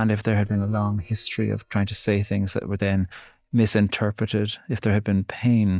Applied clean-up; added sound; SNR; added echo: neural mask model DeepFilterNet 3.